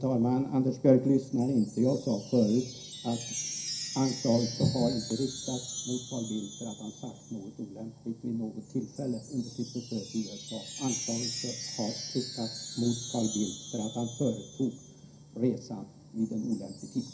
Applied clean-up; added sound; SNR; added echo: none; Wind chime; 11 dB; reverberation time 0.3 s.